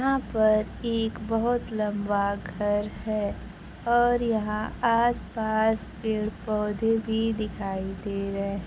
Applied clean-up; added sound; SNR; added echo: none; none; none; none.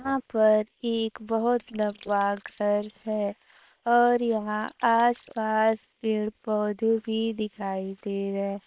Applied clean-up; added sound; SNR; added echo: neural separator model SepFormer WHAM!.